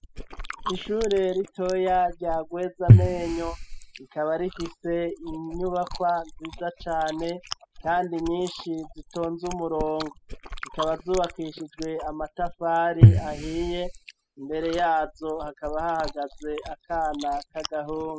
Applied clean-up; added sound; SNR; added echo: classical method spectral subtraction.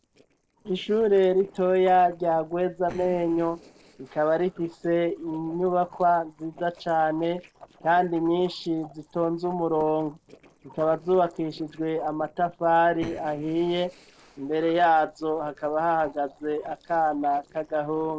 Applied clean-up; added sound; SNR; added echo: neural separator model SepFormer DNS4.